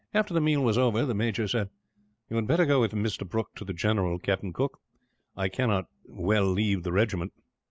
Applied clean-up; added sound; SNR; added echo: none; none; none; none.